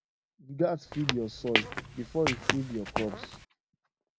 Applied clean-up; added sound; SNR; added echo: none; Squeak / Walk, footsteps; 0 dB; none.